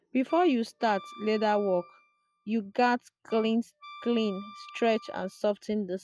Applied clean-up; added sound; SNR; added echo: classical method log-MMSE.